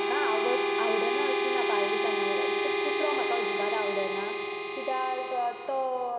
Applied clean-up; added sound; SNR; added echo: none; Harmonica; -4 dB; none.